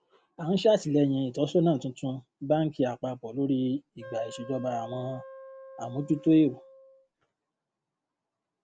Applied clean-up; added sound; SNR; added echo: none; Wind instrument, woodwind instrument; 17 dB; none.